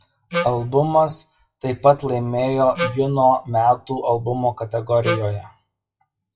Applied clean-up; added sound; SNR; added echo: classical method WPE with log-MMSE.